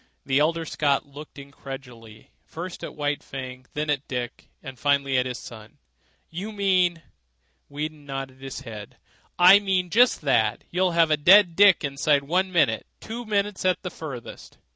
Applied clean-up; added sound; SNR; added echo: none; none; none; none.